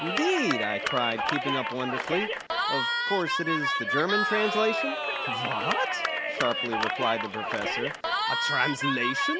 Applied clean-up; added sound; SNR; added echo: none; Cheering; -1 dB; none.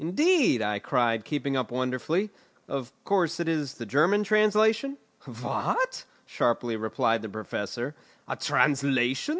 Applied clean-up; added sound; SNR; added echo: none; none; none; none.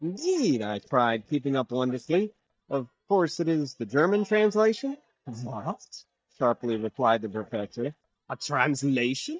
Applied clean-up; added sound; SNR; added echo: neural mask model DeepFilterNet 3.